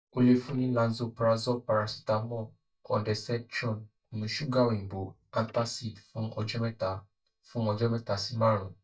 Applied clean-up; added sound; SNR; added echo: neural mask model DeepFilterNet 3.